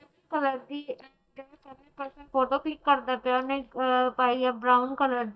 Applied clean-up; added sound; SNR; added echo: neural mask model DeepFilterNet 3.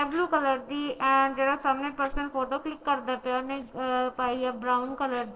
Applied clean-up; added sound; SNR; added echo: neural separator model SepFormer DNS4.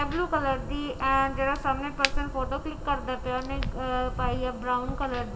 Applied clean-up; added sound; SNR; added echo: none; Crack; 9 dB; reverberation time 0.7 s.